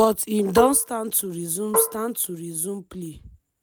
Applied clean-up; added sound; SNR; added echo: none; Marimba, xylophone; 6 dB; none.